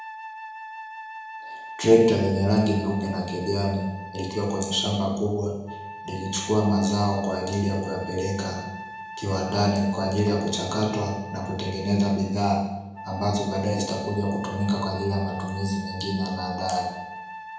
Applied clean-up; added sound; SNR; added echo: none; Wind instrument, woodwind instrument; 13 dB; reverberation time 0.9 s.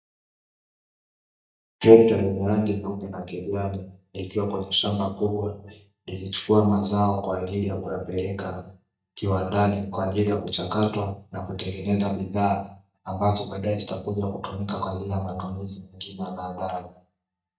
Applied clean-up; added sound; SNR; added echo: neural mask model DeepFilterNet 3.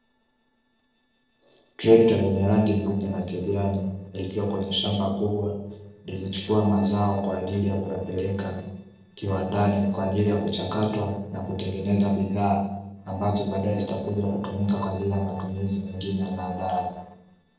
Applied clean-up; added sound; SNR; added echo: neural separator model SepFormer DNS4.